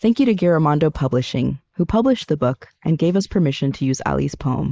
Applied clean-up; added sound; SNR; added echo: neural mask model Resemble Enhance denoiser.